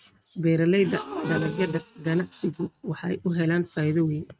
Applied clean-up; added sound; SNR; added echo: neural mask model RNNoise.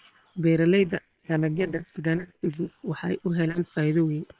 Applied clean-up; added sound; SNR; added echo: neural separator model SepFormer WHAM!.